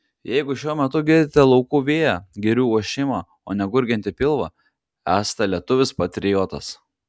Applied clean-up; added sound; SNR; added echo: none; none; none; none.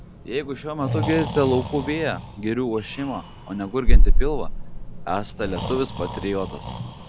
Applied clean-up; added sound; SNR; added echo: none; Breathing; -5 dB; none.